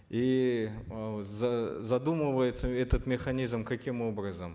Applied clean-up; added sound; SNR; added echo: none; none; none; none.